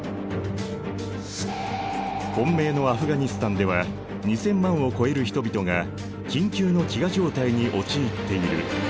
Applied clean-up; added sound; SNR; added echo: none; none; none; none.